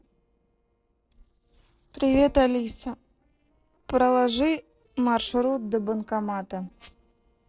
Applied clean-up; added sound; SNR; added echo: neural separator model SepFormer DNS4.